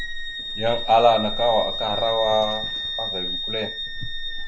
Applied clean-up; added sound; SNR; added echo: none; Wind instrument, woodwind instrument + Livestock, farm animals, working animals; 4 dB; none.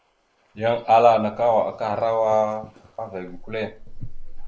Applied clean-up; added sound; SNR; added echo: neural mask model Resemble Enhance denoiser.